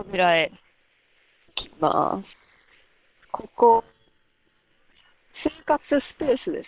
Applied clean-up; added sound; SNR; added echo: neural separator model SepFormer WHAM!.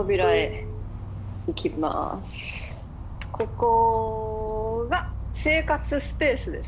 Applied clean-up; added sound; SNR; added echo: none; Insect; 7 dB; none.